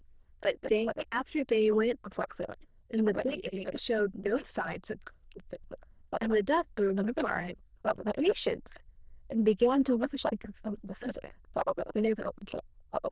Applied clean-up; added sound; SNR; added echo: neural diffusion model UNIVERSE++.